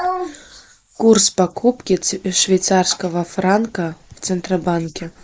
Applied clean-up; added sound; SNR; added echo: neural mask model Resemble Enhance denoiser.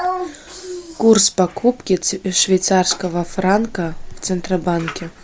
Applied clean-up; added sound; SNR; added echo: none; none; none; none.